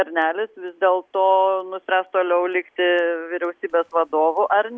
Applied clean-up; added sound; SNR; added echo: none; none; none; none.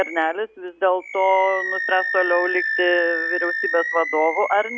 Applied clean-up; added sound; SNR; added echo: none; Animal; 5 dB; none.